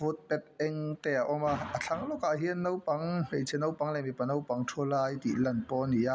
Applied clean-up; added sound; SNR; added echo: none; none; none; none.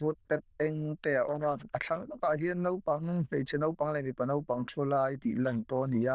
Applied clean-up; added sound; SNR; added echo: neural diffusion model UNIVERSE++.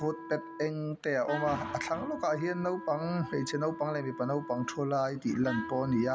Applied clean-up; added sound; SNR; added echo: none; Wind instrument, woodwind instrument; 12 dB; none.